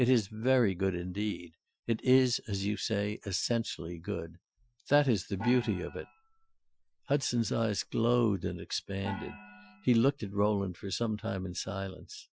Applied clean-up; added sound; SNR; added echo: classical method Wiener filter.